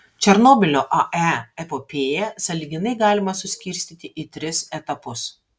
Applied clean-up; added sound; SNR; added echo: none; none; none; none.